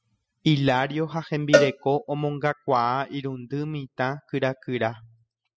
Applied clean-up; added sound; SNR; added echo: classical method spectral subtraction.